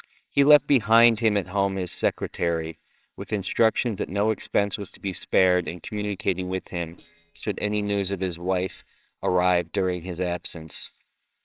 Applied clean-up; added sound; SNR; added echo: neural separator model SepFormer WHAMR!.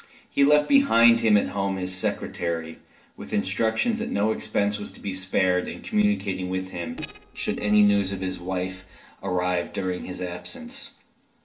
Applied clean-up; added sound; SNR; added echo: neural separator model SepFormer DNS4.